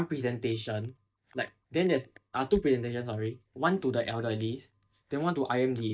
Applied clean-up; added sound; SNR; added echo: neural mask model DeepFilterNet 3.